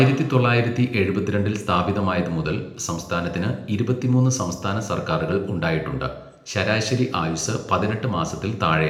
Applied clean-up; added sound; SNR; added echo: none; none; none; reverberation time 0.7 s.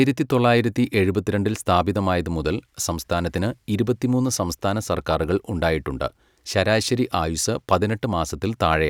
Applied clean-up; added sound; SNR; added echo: none; none; none; none.